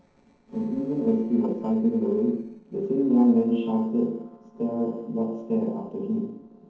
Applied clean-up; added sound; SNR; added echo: neural separator model SepFormer DNS4.